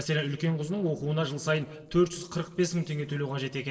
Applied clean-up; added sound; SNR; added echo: neural separator model SepFormer DNS4.